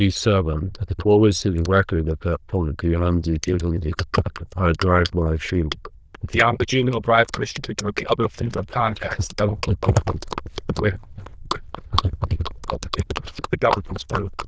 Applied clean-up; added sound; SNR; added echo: neural diffusion model UNIVERSE++.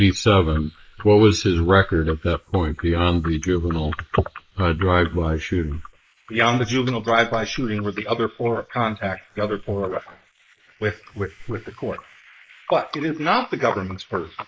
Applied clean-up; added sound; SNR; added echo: neural mask model Resemble Enhance denoiser.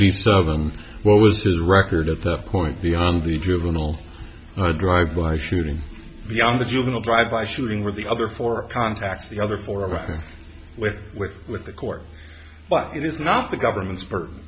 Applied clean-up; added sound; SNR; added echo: none; none; none; none.